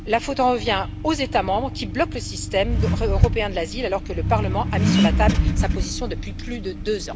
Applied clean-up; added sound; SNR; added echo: none; Accelerating, revving, vroom; -1 dB; none.